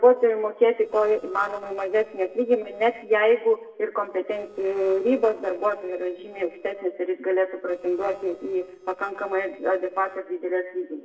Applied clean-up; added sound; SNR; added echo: neural separator model SepFormer DNS4.